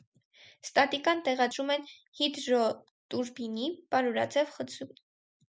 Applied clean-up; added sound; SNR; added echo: none; none; none; none.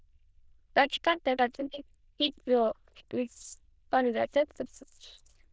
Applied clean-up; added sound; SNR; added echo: neural diffusion model UNIVERSE++.